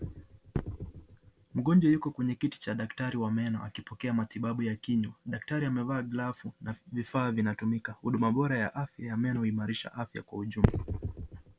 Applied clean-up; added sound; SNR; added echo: none; none; none; none.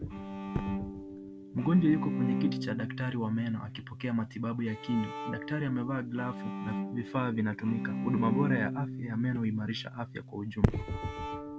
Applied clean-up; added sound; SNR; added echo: none; Bowed string instrument; 5 dB; none.